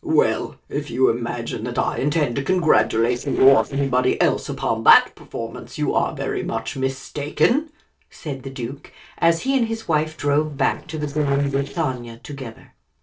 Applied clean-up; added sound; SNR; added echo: neural separator model SepFormer DNS4.